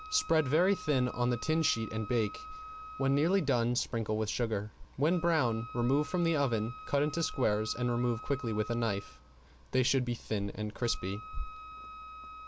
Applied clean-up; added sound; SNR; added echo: none; Wind instrument, woodwind instrument; 16 dB; none.